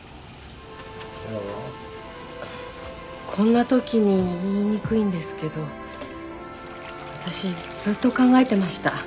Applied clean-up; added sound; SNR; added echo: none; Bathtub (filling or washing) / Water tap, faucet; 17 dB; none.